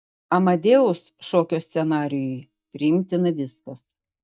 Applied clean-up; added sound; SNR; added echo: neural mask model DeepFilterNet 3.